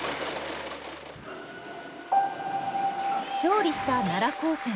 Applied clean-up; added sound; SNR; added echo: none; Mechanisms; 13 dB; none.